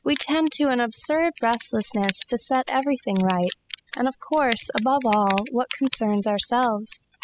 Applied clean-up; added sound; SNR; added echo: classical method spectral subtraction.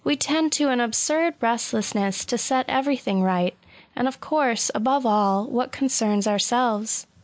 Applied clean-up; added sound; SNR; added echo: none; none; none; none.